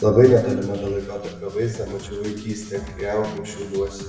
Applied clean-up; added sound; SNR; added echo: none; Drum kit; 17 dB; reverberation time 1.0 s.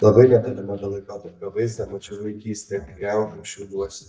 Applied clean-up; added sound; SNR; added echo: neural mask model DeepFilterNet 3.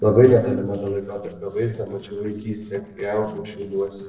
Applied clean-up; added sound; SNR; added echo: neural separator model SepFormer DNS4.